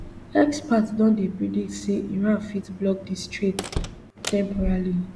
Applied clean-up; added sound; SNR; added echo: none; Slam; 11 dB; none.